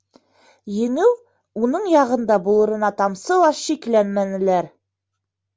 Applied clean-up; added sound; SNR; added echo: none; none; none; none.